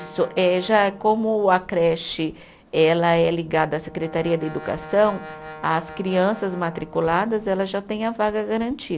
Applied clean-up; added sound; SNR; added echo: none; Brass instrument; 20 dB; none.